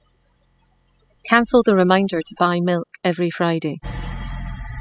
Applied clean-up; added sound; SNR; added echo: classical method spectral subtraction.